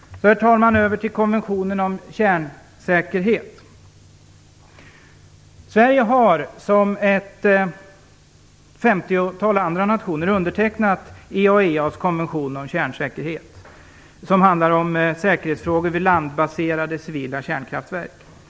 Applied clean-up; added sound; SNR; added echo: none; none; none; none.